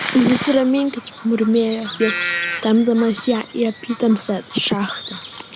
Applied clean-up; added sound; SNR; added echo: none; Bird vocalization, bird call, bird song; 10 dB; none.